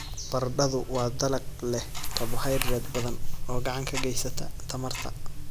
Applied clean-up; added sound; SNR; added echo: none; Tick-tock; -2 dB; none.